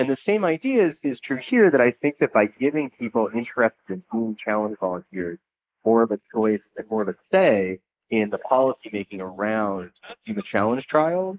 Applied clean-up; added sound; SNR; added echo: neural mask model Resemble Enhance denoiser.